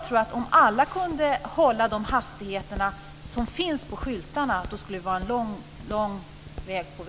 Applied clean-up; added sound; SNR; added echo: none; Walk, footsteps; 16 dB; none.